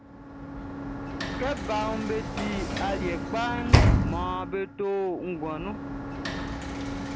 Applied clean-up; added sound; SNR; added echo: none; Sliding door / Slam; -4 dB; none.